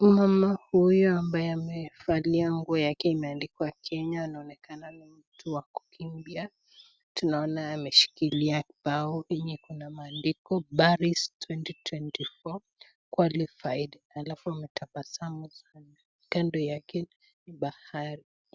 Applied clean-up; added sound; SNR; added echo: none; none; none; none.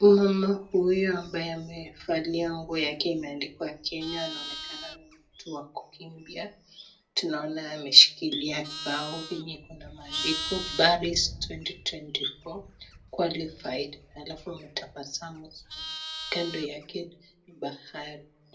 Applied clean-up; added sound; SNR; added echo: none; Livestock, farm animals, working animals; 14 dB; reverberation time 0.2 s.